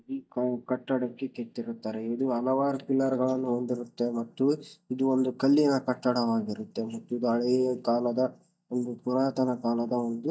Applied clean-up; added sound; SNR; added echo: neural mask model DeepFilterNet 3.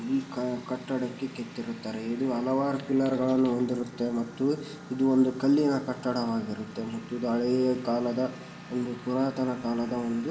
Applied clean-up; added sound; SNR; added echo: none; Engine; 16 dB; reverberation time 2.6 s.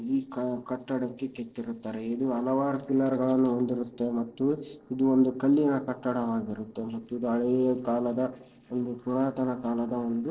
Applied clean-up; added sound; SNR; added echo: neural separator model SepFormer DNS4.